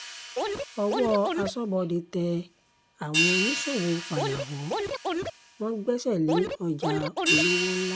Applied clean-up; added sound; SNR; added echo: none; Scratching (performance technique) + Hi-hat; 1 dB; none.